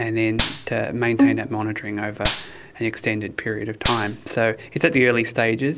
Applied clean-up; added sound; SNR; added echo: none; Gunshot, gunfire + Bowed string instrument; 1 dB; none.